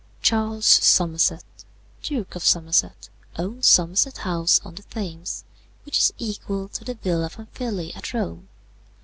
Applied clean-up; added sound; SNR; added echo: none; none; none; none.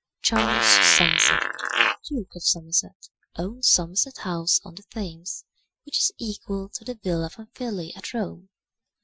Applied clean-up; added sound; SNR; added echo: classical method Wiener filter.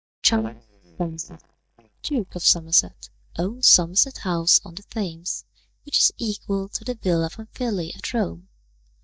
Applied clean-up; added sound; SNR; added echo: neural mask model DeepFilterNet 3.